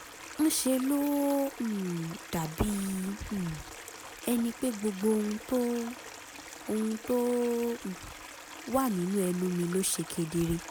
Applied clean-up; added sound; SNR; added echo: none; Stream; 14 dB; none.